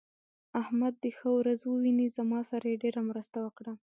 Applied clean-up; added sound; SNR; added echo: none; none; none; none.